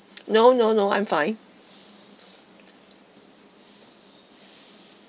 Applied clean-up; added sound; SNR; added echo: none; none; none; none.